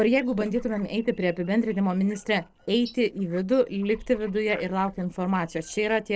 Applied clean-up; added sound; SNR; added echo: neural separator model SepFormer DNS4.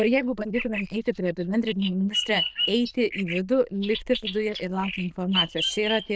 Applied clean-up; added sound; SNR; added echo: neural diffusion model UNIVERSE++.